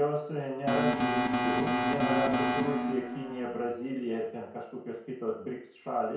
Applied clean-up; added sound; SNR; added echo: none; Alarm; -4 dB; reverberation time 0.6 s.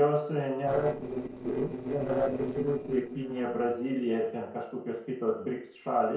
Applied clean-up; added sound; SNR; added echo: neural separator model SepFormer DNS4.